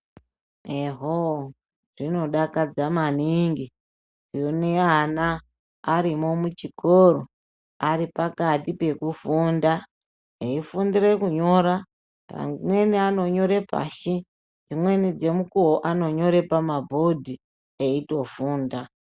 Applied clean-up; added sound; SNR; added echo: none; none; none; none.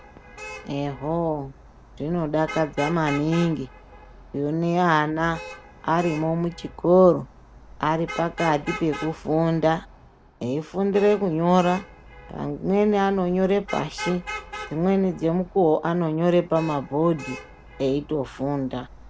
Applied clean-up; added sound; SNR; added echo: none; Traffic noise, roadway noise / Vehicle horn, car horn, honking; 16 dB; none.